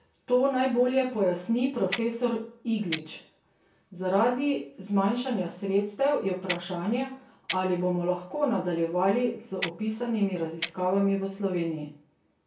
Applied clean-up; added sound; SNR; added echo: none; Clock; 13 dB; reverberation time 0.2 s.